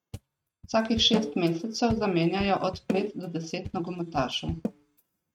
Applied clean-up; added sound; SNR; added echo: neural mask model RNNoise.